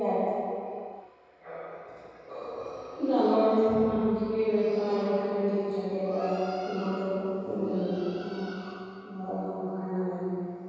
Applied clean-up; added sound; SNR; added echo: none; none; none; reverberation time 2.2 s.